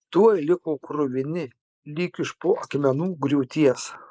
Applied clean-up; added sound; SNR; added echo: neural mask model Resemble Enhance denoiser.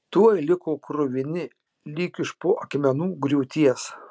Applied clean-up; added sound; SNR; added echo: none; none; none; none.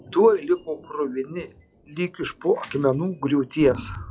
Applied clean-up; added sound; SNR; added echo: classical method log-MMSE.